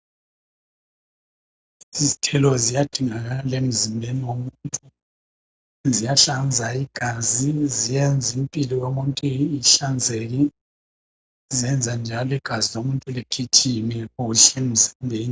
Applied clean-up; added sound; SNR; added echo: none; none; none; none.